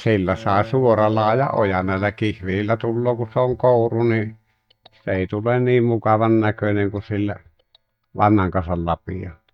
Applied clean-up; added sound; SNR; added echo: neural mask model DeepFilterNet 3.